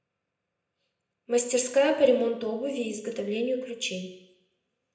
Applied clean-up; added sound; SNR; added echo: none; none; none; reverberation time 0.8 s.